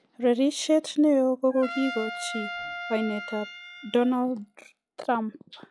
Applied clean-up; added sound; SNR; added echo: classical method log-MMSE.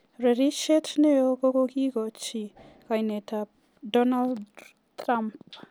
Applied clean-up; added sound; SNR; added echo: none; none; none; none.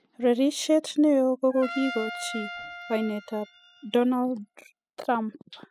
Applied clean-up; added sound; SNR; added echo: classical method spectral subtraction.